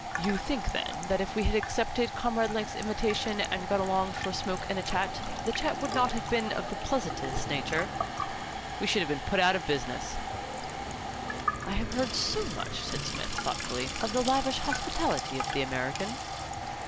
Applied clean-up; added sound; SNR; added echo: none; Domestic sounds, home sounds + Sink (filling or washing) / Water tap, faucet; 4 dB; none.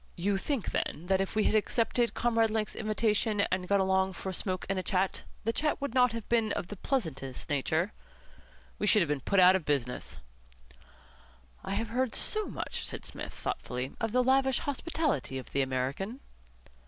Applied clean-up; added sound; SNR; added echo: none; none; none; none.